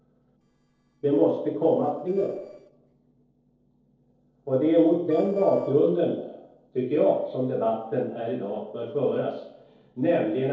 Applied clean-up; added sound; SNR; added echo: neural separator model SepFormer DNS4.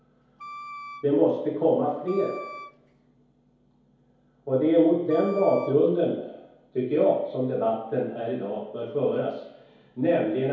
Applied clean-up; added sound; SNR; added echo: none; Wind instrument, woodwind instrument; 16 dB; reverberation time 2.2 s.